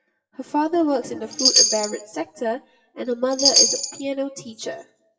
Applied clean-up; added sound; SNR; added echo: classical method WPE with log-MMSE.